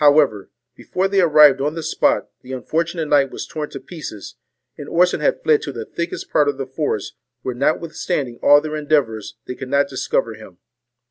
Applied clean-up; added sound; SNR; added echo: none; none; none; none.